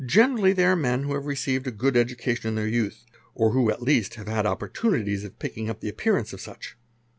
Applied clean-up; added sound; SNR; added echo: none; none; none; none.